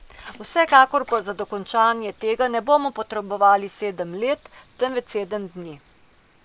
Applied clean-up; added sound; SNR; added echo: neural mask model Resemble Enhance denoiser.